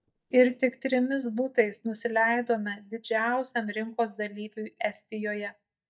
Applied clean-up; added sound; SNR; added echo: neural mask model DeepFilterNet 3.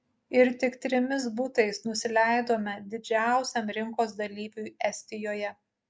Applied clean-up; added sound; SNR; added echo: none; none; none; none.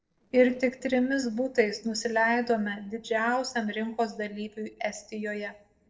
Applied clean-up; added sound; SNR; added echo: neural separator model SepFormer DNS4.